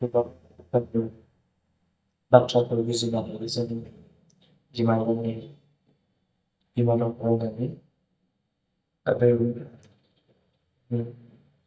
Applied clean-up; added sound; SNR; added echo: neural mask model DeepFilterNet 3.